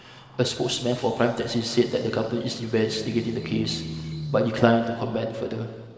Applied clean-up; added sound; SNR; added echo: none; Livestock, farm animals, working animals; 14 dB; reverberation time 2.1 s.